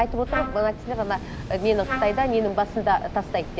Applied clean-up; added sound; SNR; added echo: none; Waves, surf + Trumpet; 8 dB; none.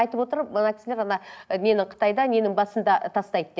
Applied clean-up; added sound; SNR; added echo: none; none; none; none.